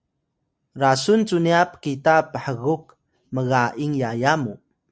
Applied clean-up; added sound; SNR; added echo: none; none; none; none.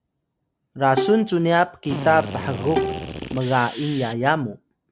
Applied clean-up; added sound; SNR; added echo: none; Bowed string instrument + Drill; 7 dB; none.